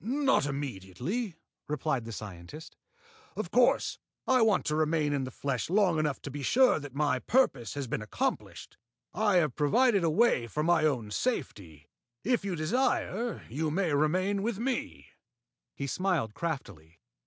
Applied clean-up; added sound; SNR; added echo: none; none; none; none.